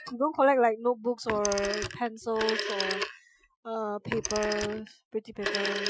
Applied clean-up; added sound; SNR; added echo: classical method Wiener filter.